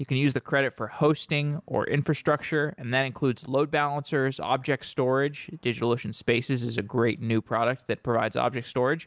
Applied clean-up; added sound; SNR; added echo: none; none; none; none.